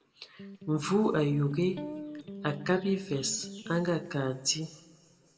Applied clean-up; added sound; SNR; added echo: none; Electric guitar; 13 dB; reverberation time 1.1 s.